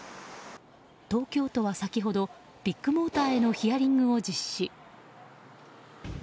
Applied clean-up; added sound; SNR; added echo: none; Clapping; 18 dB; none.